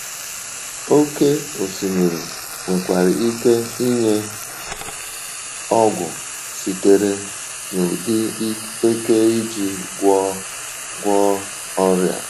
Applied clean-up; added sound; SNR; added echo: none; Frying (food); 10 dB; none.